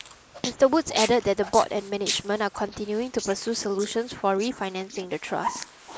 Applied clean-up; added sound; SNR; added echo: neural mask model Resemble Enhance denoiser.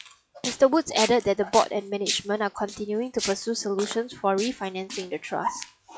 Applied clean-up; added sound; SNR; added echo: classical method log-MMSE.